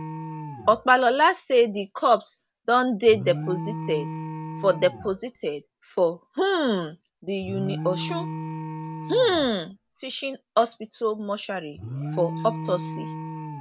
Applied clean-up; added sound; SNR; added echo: none; Alarm; 10 dB; none.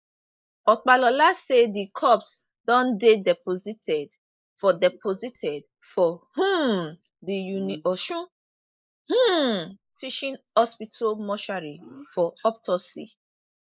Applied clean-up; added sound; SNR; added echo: neural mask model Resemble Enhance denoiser.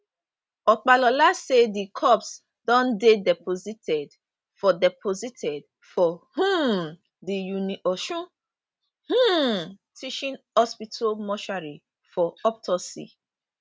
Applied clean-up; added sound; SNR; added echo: none; none; none; none.